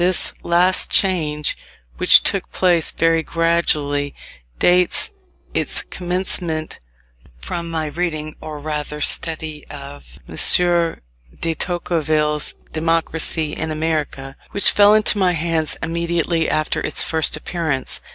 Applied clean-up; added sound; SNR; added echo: neural separator model SepFormer DNS4.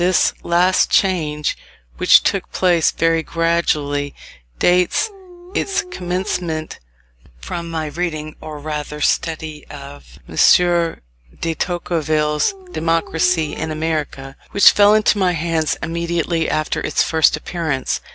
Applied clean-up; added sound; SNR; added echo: none; Dog; 16 dB; none.